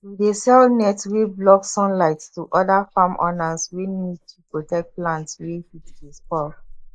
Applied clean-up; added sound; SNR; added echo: neural mask model Resemble Enhance denoiser.